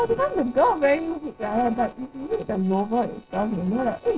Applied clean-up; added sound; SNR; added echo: neural separator model SepFormer DNS4.